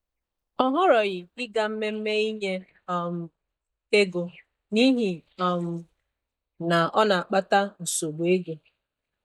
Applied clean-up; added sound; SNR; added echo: neural mask model DeepFilterNet 3.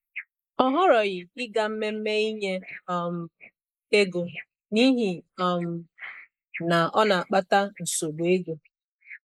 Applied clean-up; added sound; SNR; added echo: neural mask model Resemble Enhance denoiser.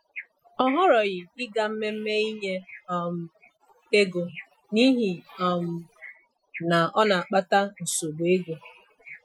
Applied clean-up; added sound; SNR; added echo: classical method Wiener filter.